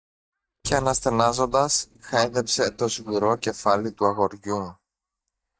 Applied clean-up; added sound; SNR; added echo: neural mask model DeepFilterNet 3.